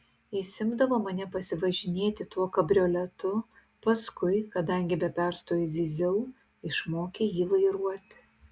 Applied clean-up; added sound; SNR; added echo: none; none; none; none.